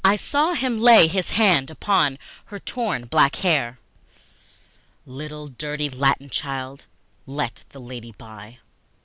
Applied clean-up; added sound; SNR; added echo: none; none; none; none.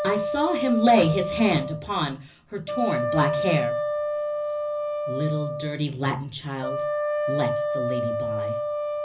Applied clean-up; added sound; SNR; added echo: none; Wind instrument, woodwind instrument; 1 dB; reverberation time 0.4 s.